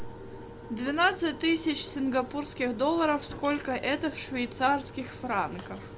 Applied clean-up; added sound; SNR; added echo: none; none; none; none.